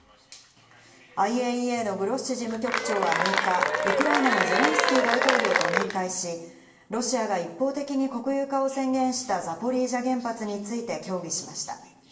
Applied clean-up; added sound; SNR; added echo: none; Applause / Cheering; -3 dB; reverberation time 0.7 s.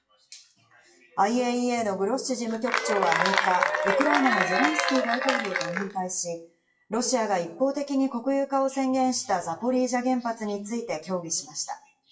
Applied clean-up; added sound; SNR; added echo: classical method WPE with log-MMSE.